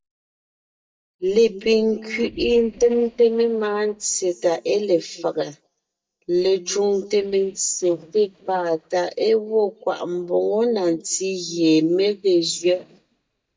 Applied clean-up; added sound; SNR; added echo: neural mask model DeepFilterNet 3.